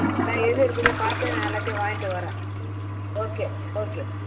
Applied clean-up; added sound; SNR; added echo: none; Toilet flush; -1 dB; reverberation time 1.6 s.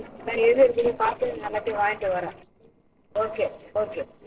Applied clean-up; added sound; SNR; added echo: neural separator model SepFormer DNS4.